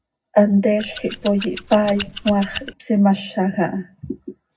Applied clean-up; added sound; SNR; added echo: none; Scissors; 13 dB; reverberation time 0.4 s.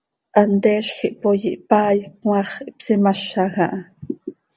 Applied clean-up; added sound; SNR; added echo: none; none; none; none.